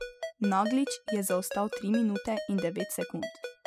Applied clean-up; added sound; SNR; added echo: classical method spectral subtraction.